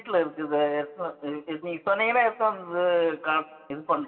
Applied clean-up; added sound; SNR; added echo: none; none; none; reverberation time 1.5 s.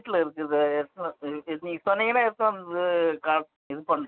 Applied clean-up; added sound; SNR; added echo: none; none; none; none.